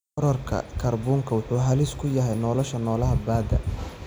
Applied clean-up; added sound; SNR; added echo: none; none; none; none.